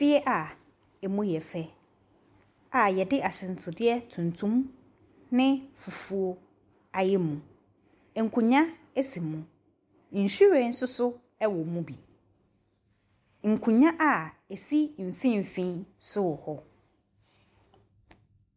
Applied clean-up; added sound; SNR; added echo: none; none; none; none.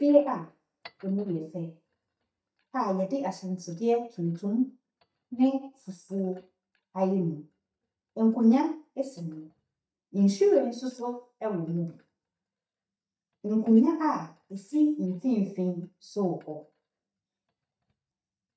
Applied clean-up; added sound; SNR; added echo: neural mask model DeepFilterNet 3.